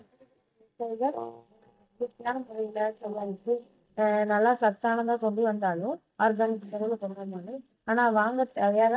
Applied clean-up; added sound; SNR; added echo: neural mask model DeepFilterNet 3.